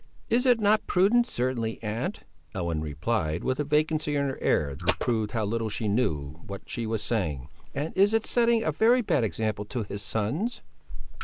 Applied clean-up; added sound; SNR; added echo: neural mask model Resemble Enhance denoiser.